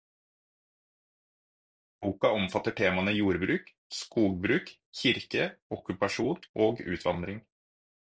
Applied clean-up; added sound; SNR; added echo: none; none; none; none.